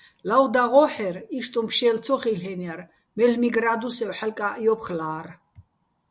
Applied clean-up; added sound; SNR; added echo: none; none; none; none.